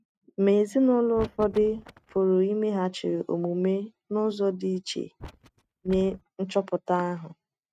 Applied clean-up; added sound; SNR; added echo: neural mask model RNNoise.